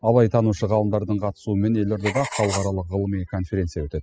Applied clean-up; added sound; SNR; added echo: classical method spectral subtraction.